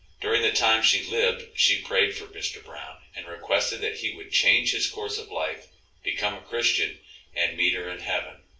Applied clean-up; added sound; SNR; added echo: none; none; none; reverberation time 0.3 s.